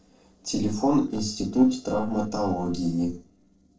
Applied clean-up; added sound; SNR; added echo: neural separator model SepFormer DNS4.